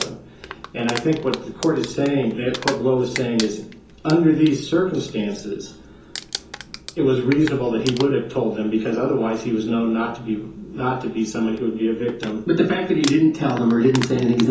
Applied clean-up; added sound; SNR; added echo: none; Crumpling, crinkling; 15 dB; reverberation time 0.6 s.